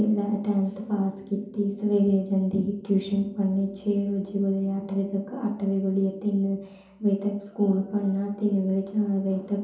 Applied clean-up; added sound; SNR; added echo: none; none; none; reverberation time 2.8 s.